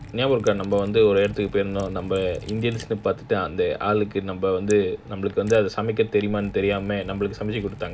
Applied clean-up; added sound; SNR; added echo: none; Liquid; 19 dB; none.